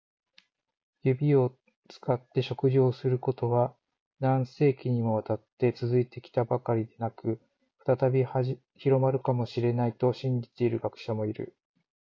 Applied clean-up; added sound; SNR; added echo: none; none; none; none.